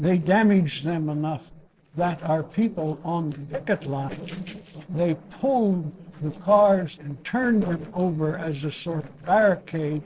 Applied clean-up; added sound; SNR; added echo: neural separator model SepFormer DNS4.